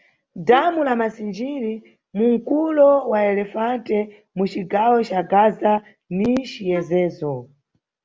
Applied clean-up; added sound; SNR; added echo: none; Wind instrument, woodwind instrument; 13 dB; none.